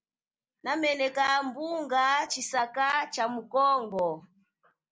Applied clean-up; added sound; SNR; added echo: none; none; none; none.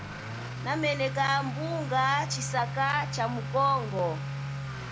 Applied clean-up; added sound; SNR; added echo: none; Accelerating, revving, vroom / Motor vehicle (road); 5 dB; none.